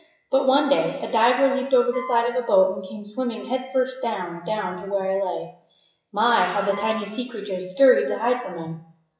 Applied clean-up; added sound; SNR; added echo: classical method WPE with log-MMSE.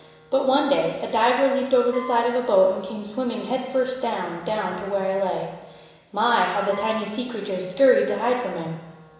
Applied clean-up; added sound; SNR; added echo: none; Wind instrument, woodwind instrument; 20 dB; reverberation time 1.0 s.